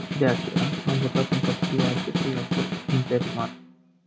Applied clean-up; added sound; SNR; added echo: none; Snare drum; 0 dB; none.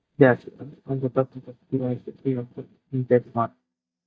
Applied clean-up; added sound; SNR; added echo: neural mask model DeepFilterNet 3.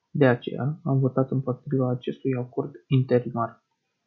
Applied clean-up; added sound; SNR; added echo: none; none; none; none.